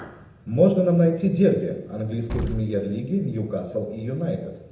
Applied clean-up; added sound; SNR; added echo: none; Explosion; 9 dB; reverberation time 0.7 s.